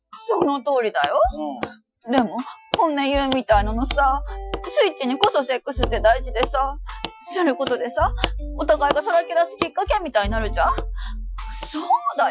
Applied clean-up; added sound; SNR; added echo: classical method Wiener filter.